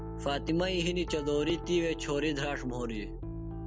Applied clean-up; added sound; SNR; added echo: none; Piano; 7 dB; none.